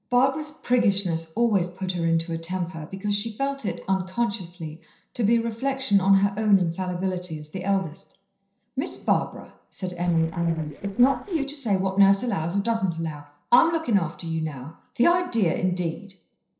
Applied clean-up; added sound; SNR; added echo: neural separator model SepFormer DNS4.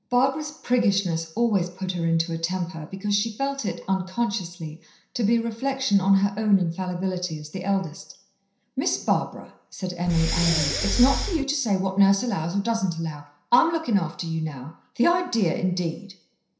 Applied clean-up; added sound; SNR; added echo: none; Breathing; 1 dB; reverberation time 0.5 s.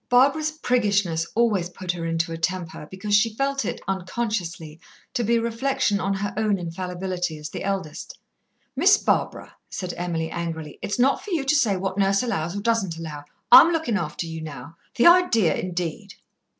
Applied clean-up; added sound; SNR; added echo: none; none; none; none.